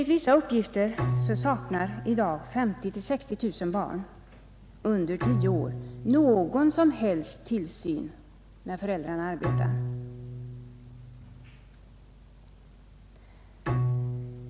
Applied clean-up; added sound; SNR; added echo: none; Bowed string instrument; 5 dB; none.